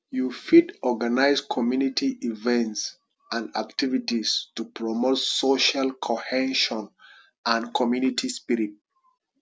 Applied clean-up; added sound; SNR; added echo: none; none; none; none.